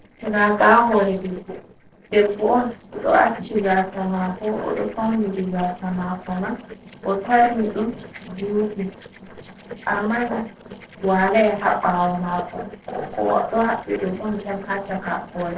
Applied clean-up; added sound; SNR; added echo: neural separator model SepFormer DNS4.